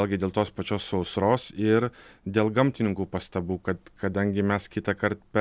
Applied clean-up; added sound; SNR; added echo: none; none; none; none.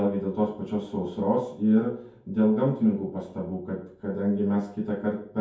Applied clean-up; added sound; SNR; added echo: none; none; none; reverberation time 0.6 s.